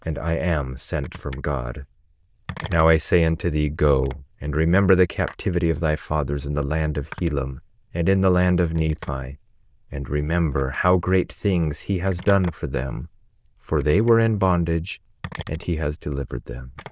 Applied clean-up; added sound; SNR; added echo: neural diffusion model UNIVERSE++.